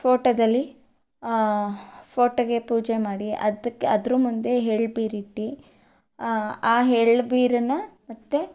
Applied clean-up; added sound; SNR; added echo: none; none; none; none.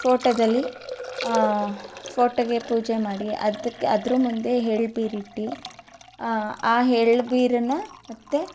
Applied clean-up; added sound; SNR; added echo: none; Liquid; 13 dB; none.